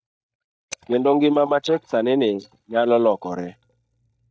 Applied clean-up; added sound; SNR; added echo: neural mask model DeepFilterNet 3.